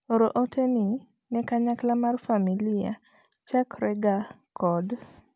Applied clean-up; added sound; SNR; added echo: none; none; none; none.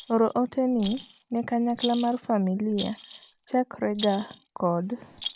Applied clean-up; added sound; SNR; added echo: none; Rattle; 15 dB; none.